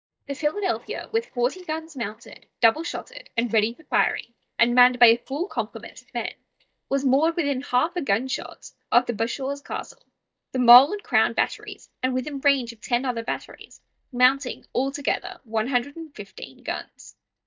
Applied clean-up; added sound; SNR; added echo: neural mask model DeepFilterNet 3.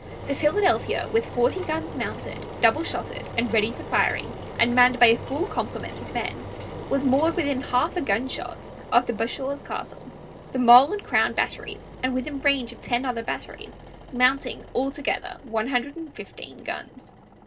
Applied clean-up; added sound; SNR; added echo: none; Engine; 12 dB; reverberation time 0.2 s.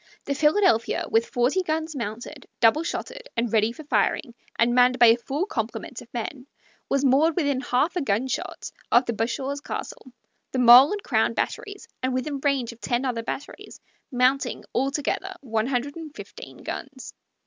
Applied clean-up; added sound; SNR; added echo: none; none; none; none.